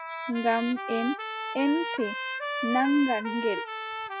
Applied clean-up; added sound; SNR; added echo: classical method Wiener filter.